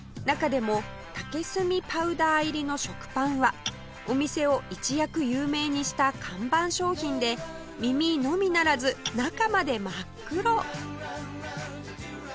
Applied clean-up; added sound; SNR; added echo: none; Tap / Glass; 14 dB; none.